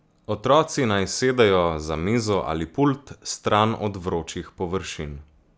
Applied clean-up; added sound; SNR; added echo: none; none; none; none.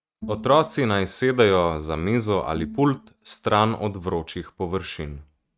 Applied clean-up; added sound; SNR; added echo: neural mask model RNNoise.